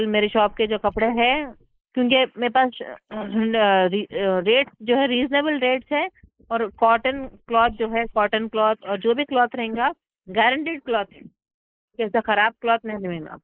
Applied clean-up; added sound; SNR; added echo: neural mask model Resemble Enhance denoiser.